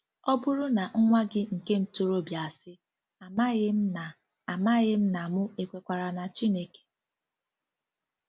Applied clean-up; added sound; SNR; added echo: none; none; none; none.